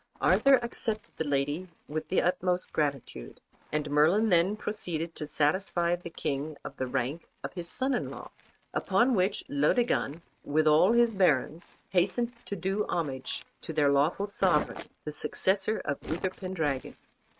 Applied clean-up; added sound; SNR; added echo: neural mask model RNNoise.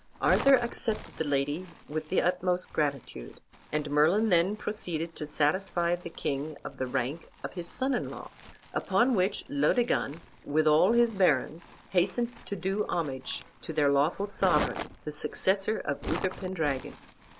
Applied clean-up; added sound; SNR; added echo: none; Crumpling, crinkling; 15 dB; none.